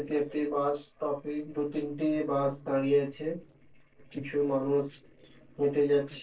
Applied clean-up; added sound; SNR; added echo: neural separator model SepFormer DNS4.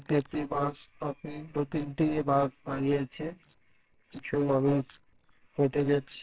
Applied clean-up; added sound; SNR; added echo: neural separator model SepFormer WHAMR!.